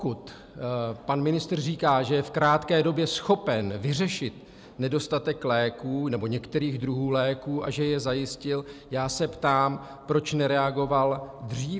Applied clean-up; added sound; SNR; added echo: none; none; none; none.